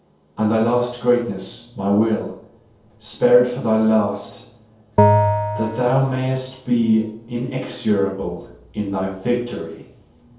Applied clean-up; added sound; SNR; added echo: none; Bell; -1 dB; reverberation time 0.7 s.